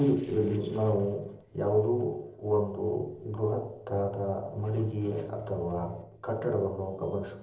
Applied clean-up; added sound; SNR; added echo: neural separator model SepFormer DNS4.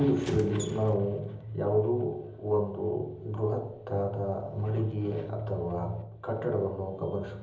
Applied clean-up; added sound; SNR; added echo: none; Squeak; 15 dB; reverberation time 1.2 s.